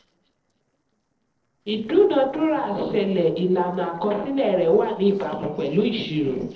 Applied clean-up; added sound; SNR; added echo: neural separator model SepFormer DNS4.